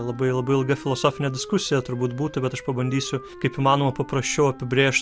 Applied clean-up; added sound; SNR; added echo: none; Wind instrument, woodwind instrument; 18 dB; none.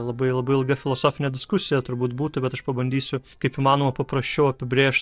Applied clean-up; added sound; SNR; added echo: neural separator model SepFormer DNS4.